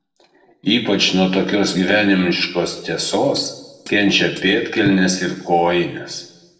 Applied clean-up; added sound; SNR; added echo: neural separator model SepFormer DNS4.